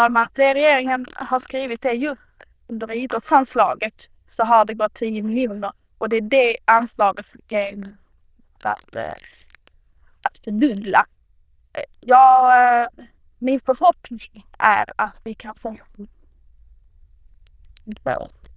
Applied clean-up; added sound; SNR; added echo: neural diffusion model UNIVERSE++.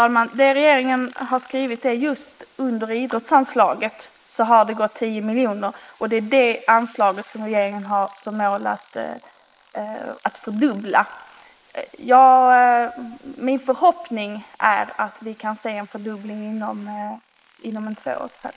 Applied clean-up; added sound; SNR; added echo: neural mask model Resemble Enhance denoiser.